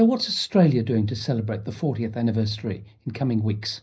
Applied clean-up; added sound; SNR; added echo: none; none; none; reverberation time 0.5 s.